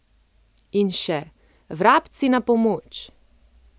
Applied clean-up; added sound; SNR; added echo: none; none; none; none.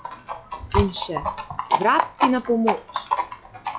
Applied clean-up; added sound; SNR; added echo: classical method log-MMSE.